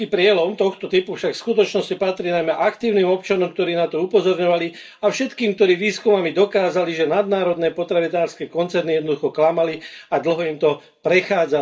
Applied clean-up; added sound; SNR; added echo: none; none; none; reverberation time 0.2 s.